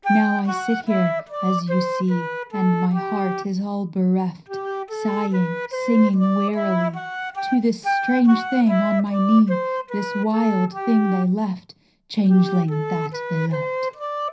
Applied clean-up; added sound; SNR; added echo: none; Wind instrument, woodwind instrument; 6 dB; reverberation time 0.4 s.